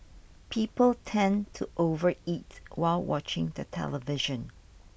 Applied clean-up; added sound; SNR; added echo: none; none; none; none.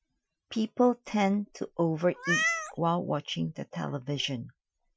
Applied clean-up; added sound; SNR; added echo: classical method Wiener filter.